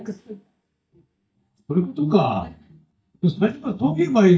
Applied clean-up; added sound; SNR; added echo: neural mask model DeepFilterNet 3.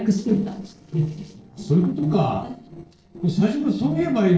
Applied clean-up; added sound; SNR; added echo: neural separator model SepFormer DNS4.